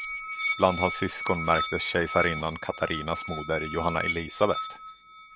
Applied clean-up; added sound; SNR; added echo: none; Musical instrument; 5 dB; none.